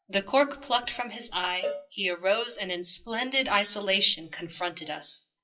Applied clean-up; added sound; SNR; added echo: classical method WPE with log-MMSE.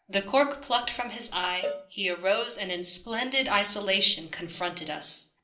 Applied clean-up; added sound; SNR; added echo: none; Cowbell; 11 dB; reverberation time 0.5 s.